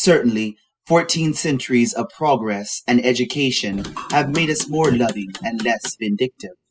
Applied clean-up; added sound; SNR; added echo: classical method spectral subtraction.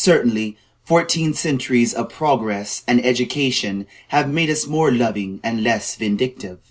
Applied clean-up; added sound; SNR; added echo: none; none; none; none.